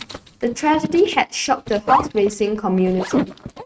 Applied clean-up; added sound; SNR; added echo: neural mask model RNNoise.